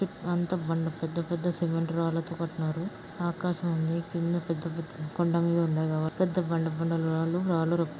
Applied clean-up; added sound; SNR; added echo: none; none; none; none.